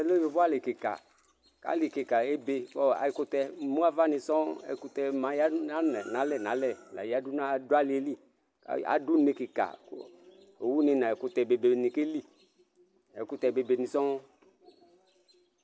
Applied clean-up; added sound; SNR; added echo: none; none; none; none.